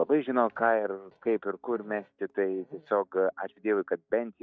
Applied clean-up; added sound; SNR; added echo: neural mask model DeepFilterNet 3.